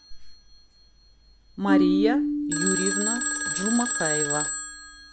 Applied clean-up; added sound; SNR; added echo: none; Telephone + Marimba, xylophone; -4 dB; none.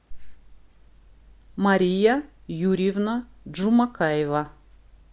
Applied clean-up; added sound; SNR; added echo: none; none; none; none.